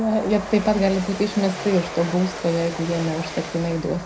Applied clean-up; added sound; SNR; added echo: none; Train; 11 dB; reverberation time 0.4 s.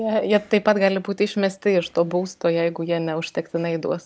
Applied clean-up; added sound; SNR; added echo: none; none; none; none.